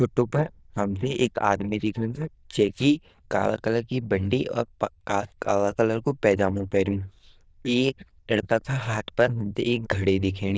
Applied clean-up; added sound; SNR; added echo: neural diffusion model UNIVERSE++.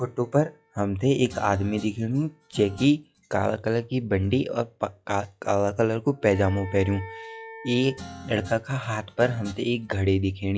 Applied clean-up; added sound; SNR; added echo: classical method log-MMSE.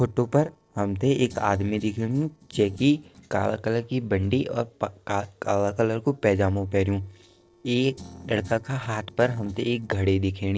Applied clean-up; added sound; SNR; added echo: neural separator model SepFormer DNS4.